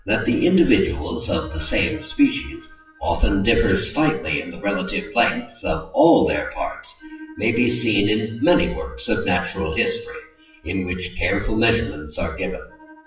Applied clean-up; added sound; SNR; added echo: classical method WPE with log-MMSE.